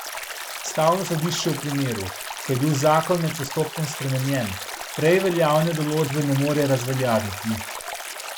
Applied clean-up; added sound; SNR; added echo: none; Stream; 10 dB; none.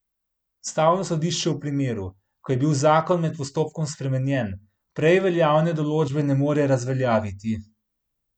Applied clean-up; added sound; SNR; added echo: none; none; none; none.